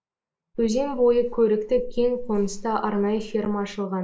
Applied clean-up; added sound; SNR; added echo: neural mask model Resemble Enhance denoiser.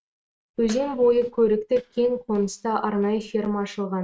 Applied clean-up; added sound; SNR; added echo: neural mask model RNNoise.